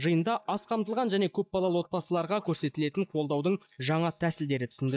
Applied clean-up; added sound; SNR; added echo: neural mask model DeepFilterNet 3.